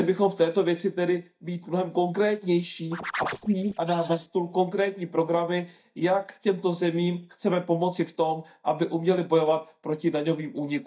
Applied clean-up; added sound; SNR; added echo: neural mask model DeepFilterNet 3.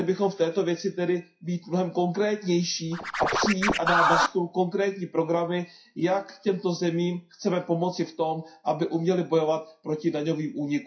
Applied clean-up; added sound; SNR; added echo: classical method WPE with log-MMSE.